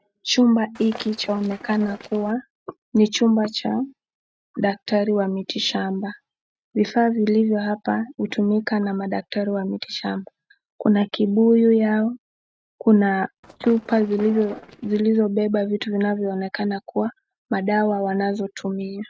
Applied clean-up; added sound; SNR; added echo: neural mask model RNNoise.